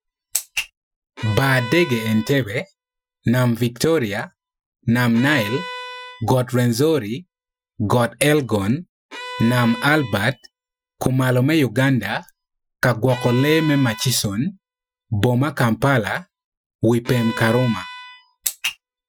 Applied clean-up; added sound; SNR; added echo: classical method Wiener filter.